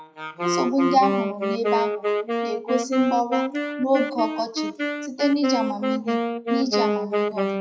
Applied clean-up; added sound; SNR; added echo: classical method WPE with log-MMSE.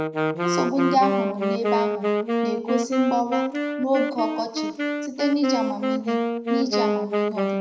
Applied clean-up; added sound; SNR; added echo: none; Wind instrument, woodwind instrument; -2 dB; reverberation time 0.7 s.